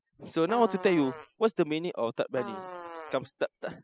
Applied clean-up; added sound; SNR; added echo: classical method spectral subtraction.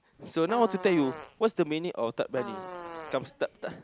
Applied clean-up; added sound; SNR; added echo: none; Fart; 13 dB; none.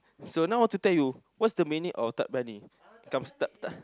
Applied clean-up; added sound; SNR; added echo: none; none; none; none.